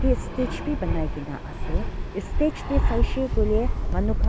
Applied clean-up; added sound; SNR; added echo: none; Fixed-wing aircraft, airplane; -4 dB; none.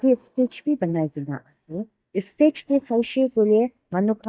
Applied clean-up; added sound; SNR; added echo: neural mask model DeepFilterNet 3.